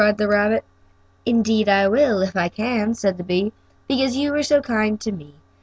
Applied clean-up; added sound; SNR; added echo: none; none; none; none.